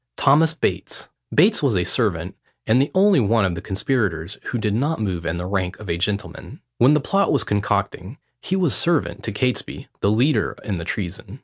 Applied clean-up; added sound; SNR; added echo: none; none; none; none.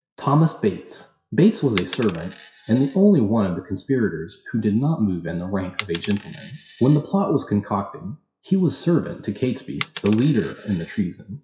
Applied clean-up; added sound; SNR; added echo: classical method WPE with log-MMSE.